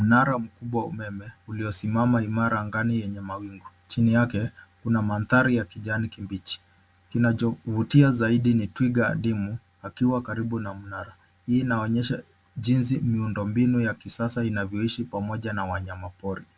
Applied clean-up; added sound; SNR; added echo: none; none; none; none.